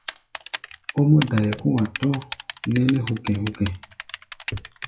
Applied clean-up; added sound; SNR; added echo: classical method WPE with log-MMSE.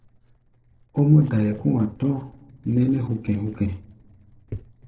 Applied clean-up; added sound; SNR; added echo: neural separator model SepFormer DNS4.